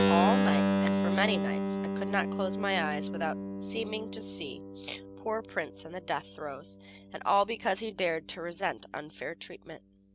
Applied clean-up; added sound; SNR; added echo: none; Keyboard (musical); -1 dB; none.